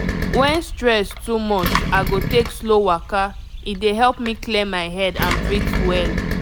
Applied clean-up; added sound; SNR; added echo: none; Engine; 4 dB; none.